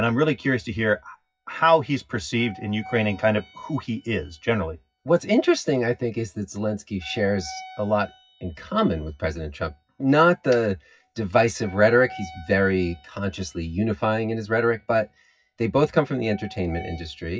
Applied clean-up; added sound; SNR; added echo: classical method WPE with log-MMSE.